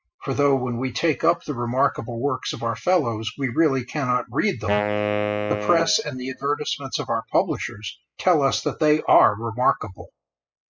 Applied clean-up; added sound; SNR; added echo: classical method spectral subtraction.